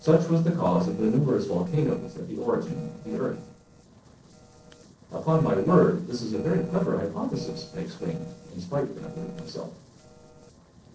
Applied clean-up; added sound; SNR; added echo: neural separator model SepFormer DNS4.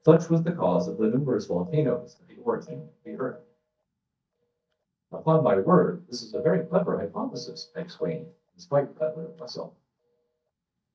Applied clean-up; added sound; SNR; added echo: neural mask model DeepFilterNet 3.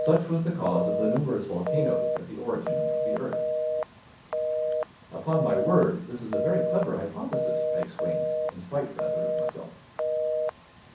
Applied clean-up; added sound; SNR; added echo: none; Telephone; -1 dB; reverberation time 0.6 s.